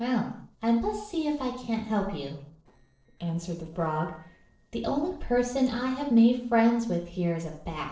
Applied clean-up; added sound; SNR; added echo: neural separator model SepFormer DNS4.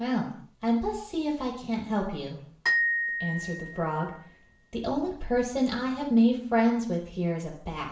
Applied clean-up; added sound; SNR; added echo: none; Glockenspiel; 4 dB; reverberation time 0.6 s.